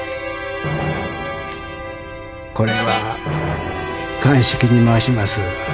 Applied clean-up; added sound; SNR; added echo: none; none; none; none.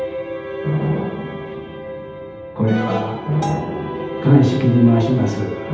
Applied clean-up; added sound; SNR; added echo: none; Bell; 15 dB; reverberation time 0.8 s.